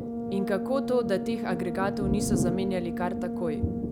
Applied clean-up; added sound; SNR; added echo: none; Brass instrument + Thunder; -1 dB; none.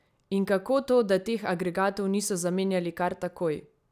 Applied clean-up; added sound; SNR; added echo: none; none; none; none.